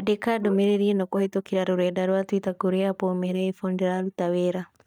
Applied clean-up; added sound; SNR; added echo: neural mask model DeepFilterNet 3.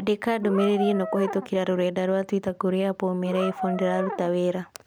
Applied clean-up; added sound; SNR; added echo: none; Brass instrument; 8 dB; none.